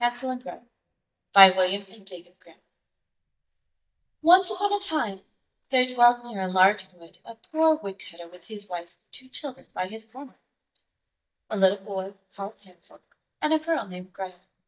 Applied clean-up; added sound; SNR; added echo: neural mask model DeepFilterNet 3.